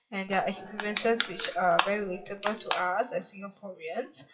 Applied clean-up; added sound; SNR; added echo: classical method WPE with log-MMSE.